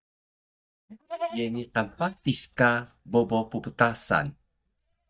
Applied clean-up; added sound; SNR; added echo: neural mask model DeepFilterNet 3.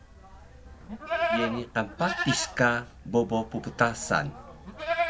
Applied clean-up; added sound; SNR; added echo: none; Livestock, farm animals, working animals; 4 dB; none.